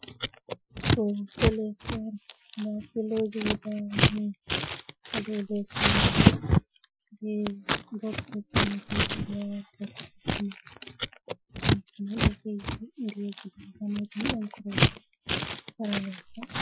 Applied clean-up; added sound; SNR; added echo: classical method Wiener filter.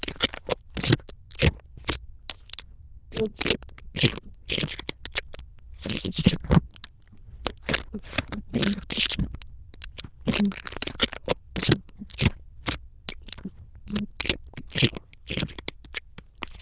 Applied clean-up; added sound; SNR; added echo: neural diffusion model UNIVERSE++.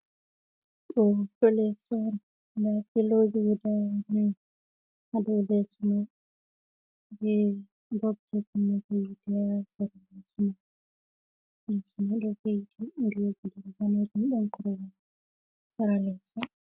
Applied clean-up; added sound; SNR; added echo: none; none; none; none.